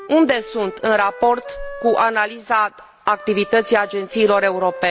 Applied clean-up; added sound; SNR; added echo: none; Wind instrument, woodwind instrument; 16 dB; none.